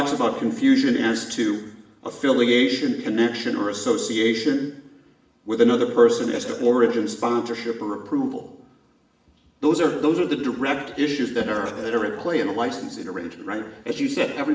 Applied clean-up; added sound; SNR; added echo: none; Cough; 17 dB; reverberation time 0.8 s.